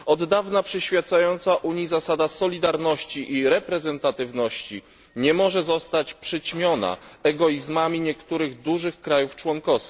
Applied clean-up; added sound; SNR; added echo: none; none; none; none.